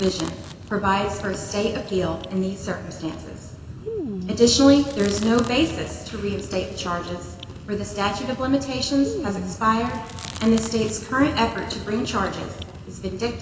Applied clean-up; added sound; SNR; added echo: none; Chewing, mastication; 15 dB; reverberation time 2.8 s.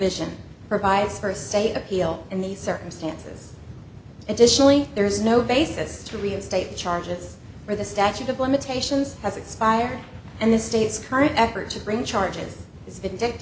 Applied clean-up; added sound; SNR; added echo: none; none; none; none.